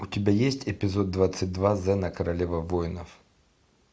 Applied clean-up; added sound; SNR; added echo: none; none; none; none.